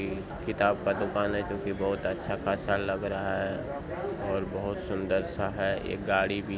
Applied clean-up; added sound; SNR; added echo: none; none; none; none.